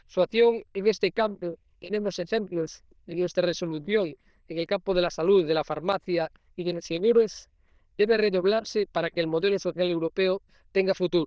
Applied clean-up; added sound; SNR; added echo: neural diffusion model UNIVERSE++.